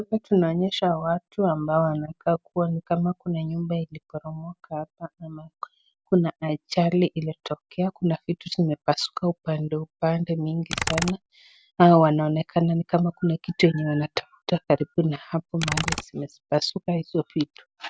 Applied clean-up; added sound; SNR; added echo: none; Computer keyboard; 8 dB; none.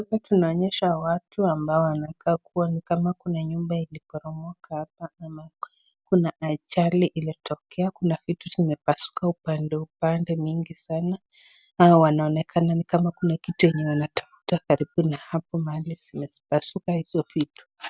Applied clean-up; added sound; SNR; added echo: none; none; none; none.